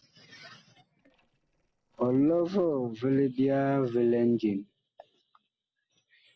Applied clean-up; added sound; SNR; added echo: neural separator model SepFormer DNS4.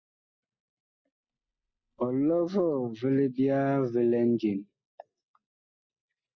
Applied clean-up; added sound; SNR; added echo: neural mask model DeepFilterNet 3.